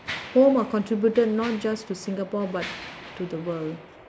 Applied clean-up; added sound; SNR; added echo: none; Mechanisms; 15 dB; none.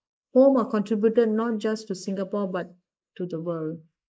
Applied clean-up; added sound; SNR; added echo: neural mask model Resemble Enhance denoiser.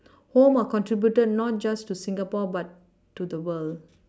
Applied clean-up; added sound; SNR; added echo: none; none; none; none.